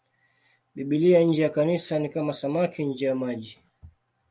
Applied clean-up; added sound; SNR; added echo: none; none; none; none.